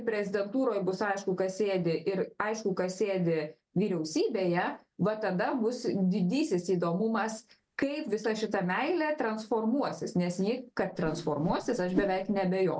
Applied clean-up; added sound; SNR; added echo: none; Whoosh, swoosh, swish; 8 dB; none.